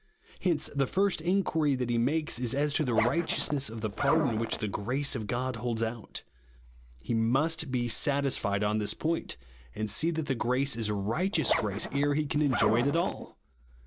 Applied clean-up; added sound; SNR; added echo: none; Zipper (clothing); 4 dB; none.